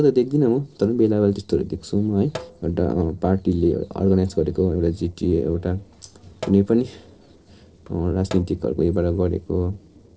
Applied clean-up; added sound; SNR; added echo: neural separator model SepFormer DNS4.